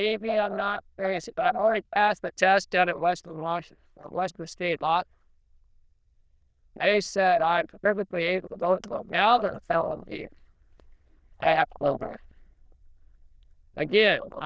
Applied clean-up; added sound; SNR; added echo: neural diffusion model UNIVERSE++.